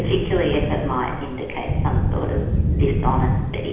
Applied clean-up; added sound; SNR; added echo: none; Thunder / Rain; -4 dB; reverberation time 1.0 s.